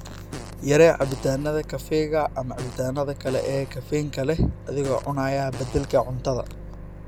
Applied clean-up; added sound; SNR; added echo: none; Microwave oven + Fart; 12 dB; none.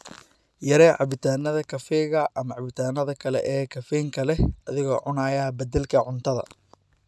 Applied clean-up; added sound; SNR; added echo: none; none; none; none.